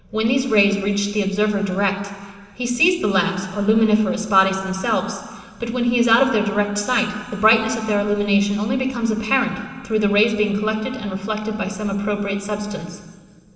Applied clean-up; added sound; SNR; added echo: none; none; none; reverberation time 2.1 s.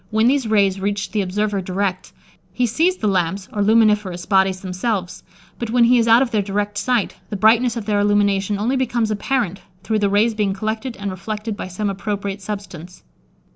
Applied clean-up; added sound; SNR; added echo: none; none; none; none.